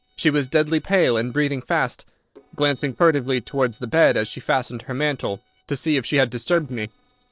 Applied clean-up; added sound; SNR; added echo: neural separator model SepFormer DNS4.